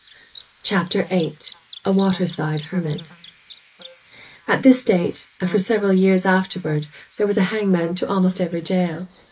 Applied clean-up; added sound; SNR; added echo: neural mask model Resemble Enhance denoiser.